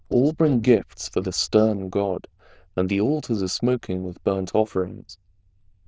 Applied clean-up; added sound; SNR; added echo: neural diffusion model UNIVERSE++.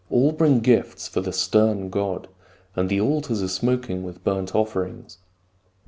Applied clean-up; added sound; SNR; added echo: none; none; none; none.